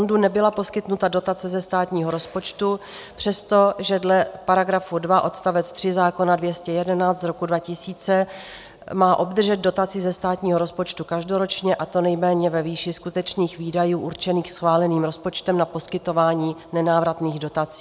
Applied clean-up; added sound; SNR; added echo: none; none; none; none.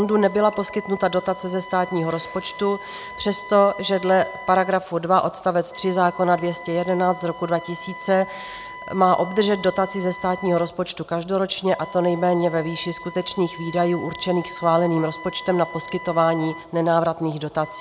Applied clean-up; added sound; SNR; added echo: none; Wind instrument, woodwind instrument; 16 dB; none.